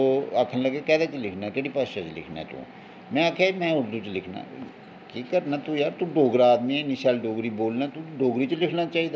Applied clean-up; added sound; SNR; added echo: none; none; none; none.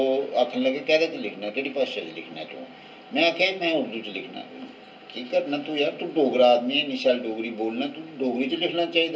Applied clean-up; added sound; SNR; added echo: none; none; none; reverberation time 0.2 s.